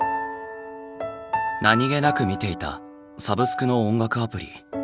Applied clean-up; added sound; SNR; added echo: none; none; none; none.